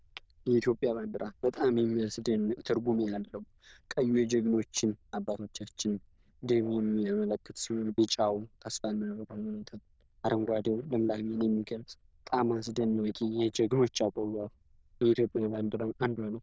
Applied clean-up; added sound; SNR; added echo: neural diffusion model UNIVERSE++.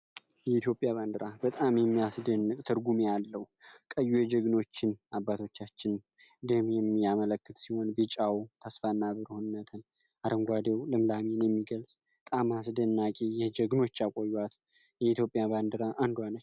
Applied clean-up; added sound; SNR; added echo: none; none; none; none.